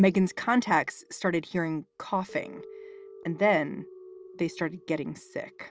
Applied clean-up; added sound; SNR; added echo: none; none; none; none.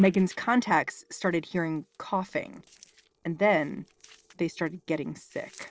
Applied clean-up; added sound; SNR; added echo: neural separator model SepFormer DNS4.